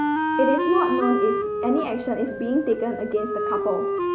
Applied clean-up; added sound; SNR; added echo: none; Wind instrument, woodwind instrument; 1 dB; none.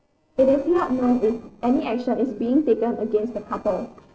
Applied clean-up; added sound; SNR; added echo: neural separator model SepFormer DNS4.